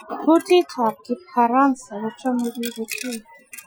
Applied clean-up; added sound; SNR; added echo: classical method Wiener filter.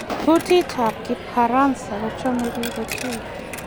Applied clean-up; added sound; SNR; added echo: none; Coin (dropping); 9 dB; none.